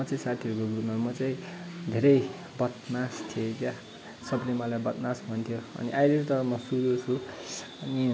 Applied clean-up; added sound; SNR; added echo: none; none; none; none.